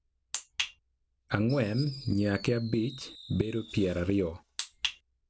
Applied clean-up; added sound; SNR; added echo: none; Fireworks; 19 dB; none.